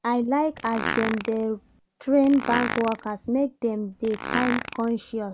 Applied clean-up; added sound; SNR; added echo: none; Fart; 8 dB; none.